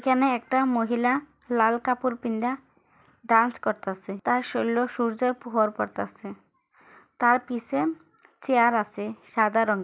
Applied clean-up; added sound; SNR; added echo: none; none; none; none.